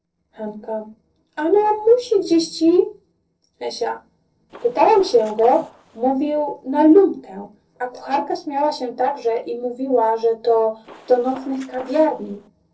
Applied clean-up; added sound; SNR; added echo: neural separator model SepFormer DNS4.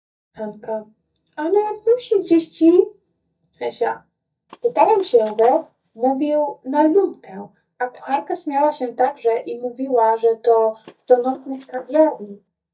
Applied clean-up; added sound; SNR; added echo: neural mask model DeepFilterNet 3.